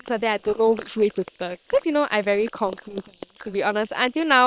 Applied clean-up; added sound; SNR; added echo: neural separator model SepFormer WHAM!.